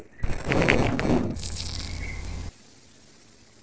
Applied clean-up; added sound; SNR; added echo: neural separator model SepFormer DNS4.